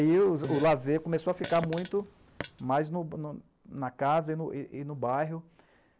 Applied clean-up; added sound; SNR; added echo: none; Fart; 12 dB; none.